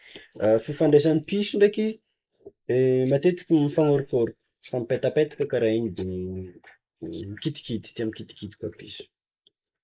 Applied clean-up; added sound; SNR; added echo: neural mask model Resemble Enhance denoiser.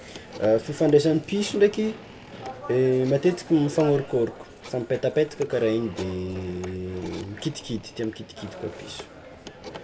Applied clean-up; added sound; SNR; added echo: none; Telephone; 17 dB; none.